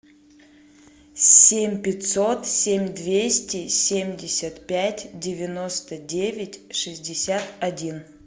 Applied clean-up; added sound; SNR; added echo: none; none; none; none.